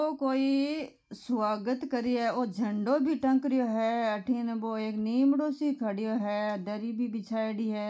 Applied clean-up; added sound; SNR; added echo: none; none; none; none.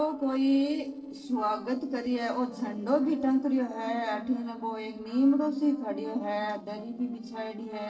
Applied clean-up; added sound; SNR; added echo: neural separator model SepFormer DNS4.